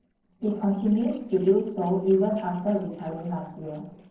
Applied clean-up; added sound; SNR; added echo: neural separator model SepFormer DNS4.